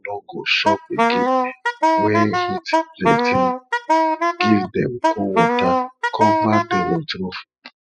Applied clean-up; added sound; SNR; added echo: classical method spectral subtraction.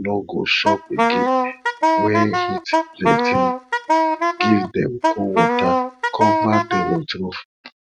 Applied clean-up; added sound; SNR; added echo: none; Wind instrument, woodwind instrument; -4 dB; none.